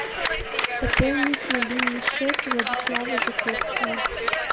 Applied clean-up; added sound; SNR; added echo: none; Clapping; -4 dB; none.